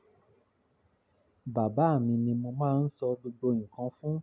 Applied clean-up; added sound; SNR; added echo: none; none; none; none.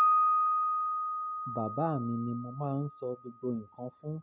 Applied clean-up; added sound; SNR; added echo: none; Piano; -5 dB; none.